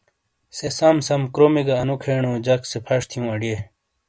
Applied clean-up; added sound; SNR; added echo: none; none; none; none.